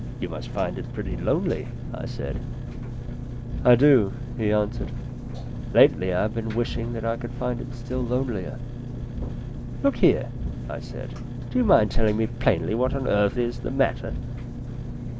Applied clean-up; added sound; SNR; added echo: none; Engine; 6 dB; none.